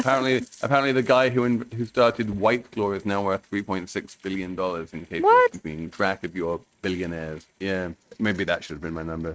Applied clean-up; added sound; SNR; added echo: neural mask model RNNoise.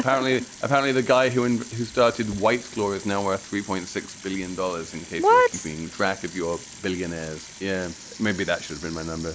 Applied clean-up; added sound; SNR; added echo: none; Sink (filling or washing) / Water tap, faucet; 17 dB; none.